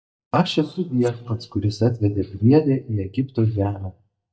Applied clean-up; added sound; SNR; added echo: neural mask model DeepFilterNet 3.